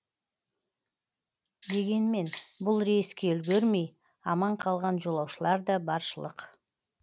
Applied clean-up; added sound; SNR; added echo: none; Rattle (instrument); 9 dB; none.